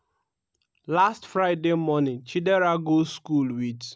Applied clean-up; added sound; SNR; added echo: none; none; none; none.